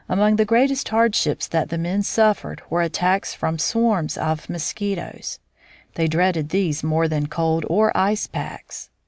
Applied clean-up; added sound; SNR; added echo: none; none; none; none.